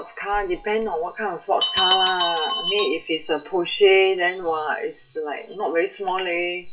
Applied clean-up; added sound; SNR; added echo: classical method WPE with log-MMSE.